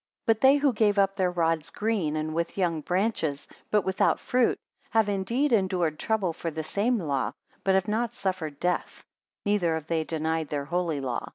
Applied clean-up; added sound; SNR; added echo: none; none; none; none.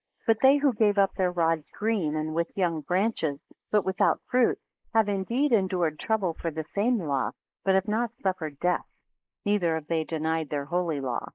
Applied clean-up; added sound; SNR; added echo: neural mask model Resemble Enhance denoiser.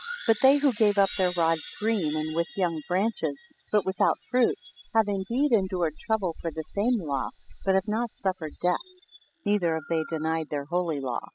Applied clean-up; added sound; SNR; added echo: classical method spectral subtraction.